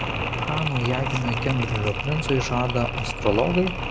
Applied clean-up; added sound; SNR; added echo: none; Mechanisms; 3 dB; none.